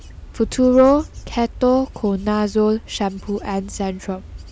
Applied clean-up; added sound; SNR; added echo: none; Wind / Bird / Insect; 17 dB; none.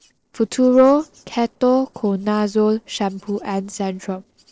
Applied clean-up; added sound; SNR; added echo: neural separator model SepFormer DNS4.